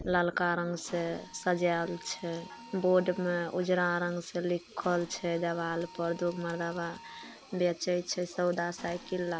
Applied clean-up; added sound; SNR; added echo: none; Mechanisms + Sink (filling or washing); 19 dB; none.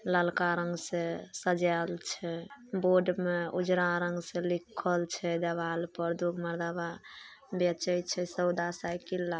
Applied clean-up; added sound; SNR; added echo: none; none; none; none.